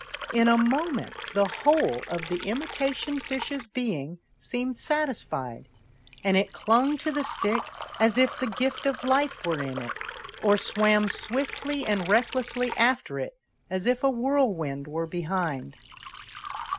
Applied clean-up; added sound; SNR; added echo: none; Liquid; 12 dB; none.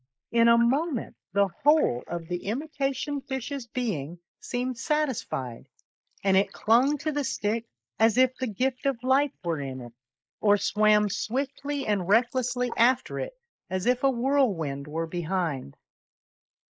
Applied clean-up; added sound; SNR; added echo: neural mask model Resemble Enhance denoiser.